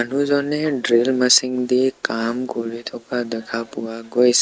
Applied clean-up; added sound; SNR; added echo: none; none; none; none.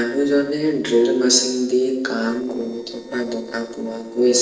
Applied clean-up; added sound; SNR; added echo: neural separator model SepFormer DNS4.